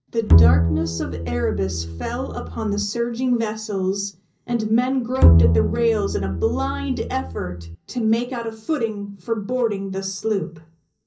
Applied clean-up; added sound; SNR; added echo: none; Bowed string instrument; -4 dB; reverberation time 0.5 s.